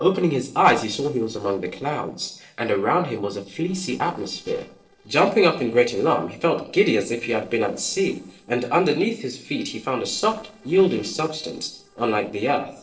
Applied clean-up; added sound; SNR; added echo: neural separator model SepFormer DNS4.